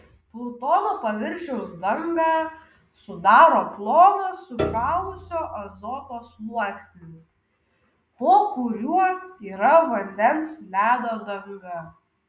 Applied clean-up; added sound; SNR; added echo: none; Piano; 12 dB; none.